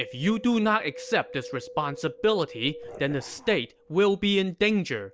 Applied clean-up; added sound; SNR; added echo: none; Dog + Wind; 18 dB; none.